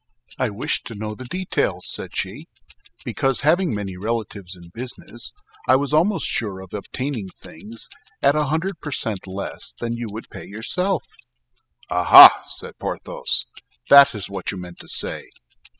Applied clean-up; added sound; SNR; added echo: classical method spectral subtraction.